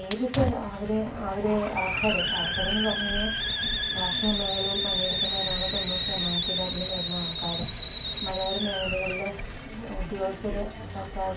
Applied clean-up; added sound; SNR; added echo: none; Hiss; -3 dB; reverberation time 0.2 s.